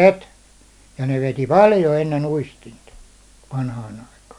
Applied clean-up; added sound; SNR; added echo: none; none; none; none.